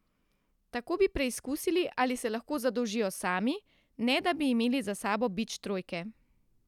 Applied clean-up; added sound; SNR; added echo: none; none; none; none.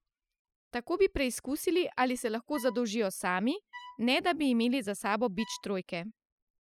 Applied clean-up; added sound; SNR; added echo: classical method spectral subtraction.